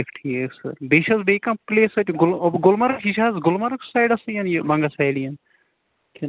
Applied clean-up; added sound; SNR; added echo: none; none; none; none.